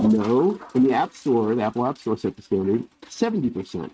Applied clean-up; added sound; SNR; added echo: neural mask model RNNoise.